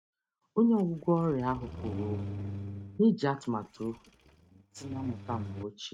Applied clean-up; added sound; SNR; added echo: neural mask model RNNoise.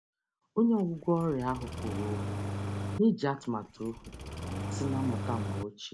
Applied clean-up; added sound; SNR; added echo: none; Engine starting; 4 dB; none.